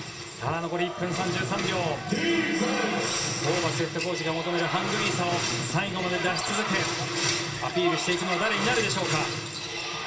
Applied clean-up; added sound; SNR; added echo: none; Strum; 14 dB; reverberation time 0.2 s.